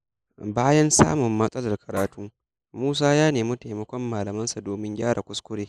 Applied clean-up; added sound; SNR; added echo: neural mask model Resemble Enhance denoiser.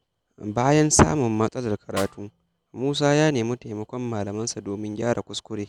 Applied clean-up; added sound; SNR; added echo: none; Snare drum; 17 dB; none.